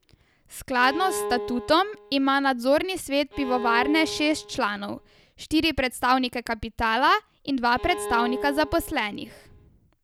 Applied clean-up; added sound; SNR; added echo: none; Bowed string instrument; 10 dB; none.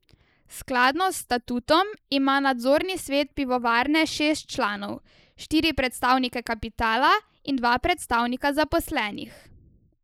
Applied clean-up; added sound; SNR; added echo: neural mask model Resemble Enhance denoiser.